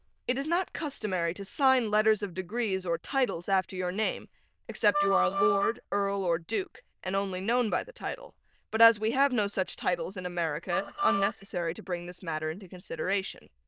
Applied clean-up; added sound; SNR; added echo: neural diffusion model UNIVERSE++.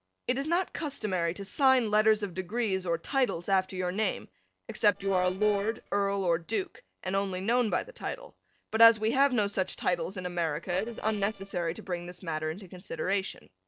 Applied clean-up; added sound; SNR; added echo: neural separator model SepFormer DNS4.